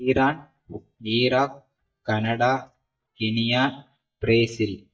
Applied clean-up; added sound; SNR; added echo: neural mask model DeepFilterNet 3.